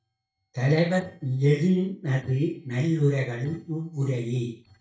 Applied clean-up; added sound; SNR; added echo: neural mask model DeepFilterNet 3.